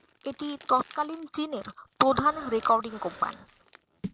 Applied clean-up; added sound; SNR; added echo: none; Crumpling, crinkling + Breathing; 17 dB; none.